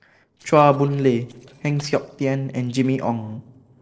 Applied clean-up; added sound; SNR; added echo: neural separator model SepFormer DNS4.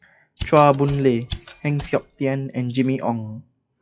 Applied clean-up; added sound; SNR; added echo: classical method WPE with log-MMSE.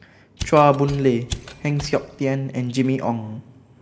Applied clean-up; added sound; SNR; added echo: none; Mechanisms; 13 dB; reverberation time 1.2 s.